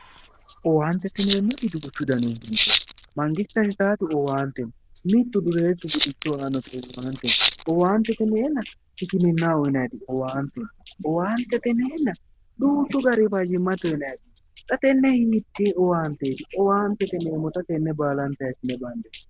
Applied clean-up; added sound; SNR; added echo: neural diffusion model UNIVERSE++.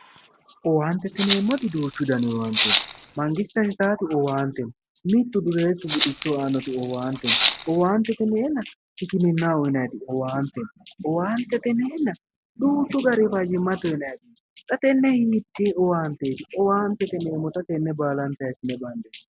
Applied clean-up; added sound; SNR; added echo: none; Rattle (instrument); 4 dB; none.